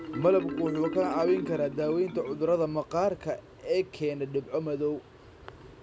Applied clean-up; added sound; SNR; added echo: none; Marimba, xylophone; 9 dB; none.